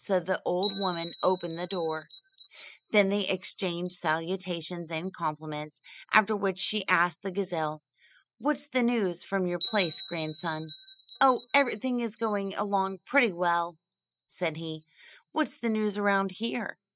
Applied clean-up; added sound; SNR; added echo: classical method spectral subtraction.